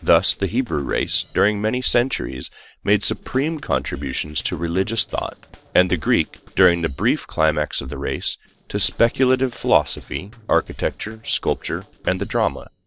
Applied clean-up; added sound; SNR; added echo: neural separator model SepFormer DNS4.